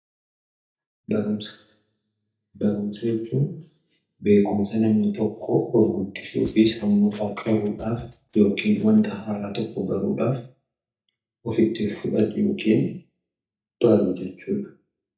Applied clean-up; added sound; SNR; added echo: neural mask model DeepFilterNet 3.